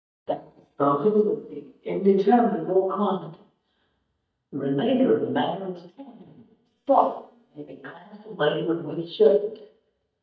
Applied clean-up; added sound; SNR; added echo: neural mask model DeepFilterNet 3.